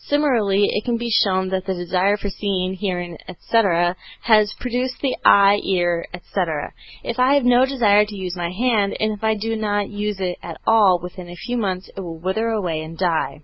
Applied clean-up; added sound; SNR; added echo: none; none; none; none.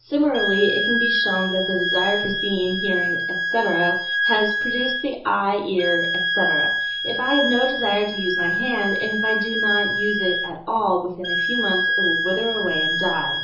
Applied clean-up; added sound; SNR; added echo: none; Wind instrument, woodwind instrument; -1 dB; reverberation time 0.6 s.